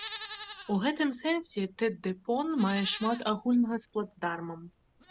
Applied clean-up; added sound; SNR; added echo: none; Livestock, farm animals, working animals; 14 dB; none.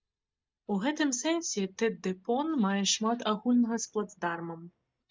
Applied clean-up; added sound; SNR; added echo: neural mask model DeepFilterNet 3.